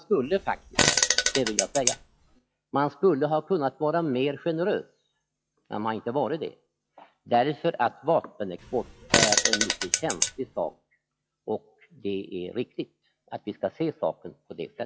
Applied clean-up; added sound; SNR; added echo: classical method log-MMSE.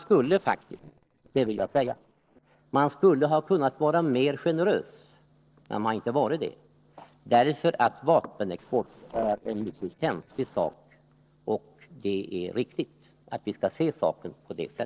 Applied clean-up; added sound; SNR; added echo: neural separator model SepFormer DNS4.